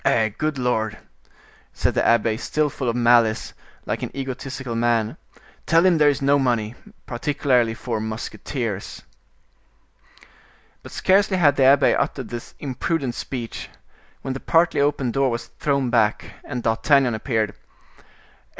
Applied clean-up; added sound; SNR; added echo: none; none; none; none.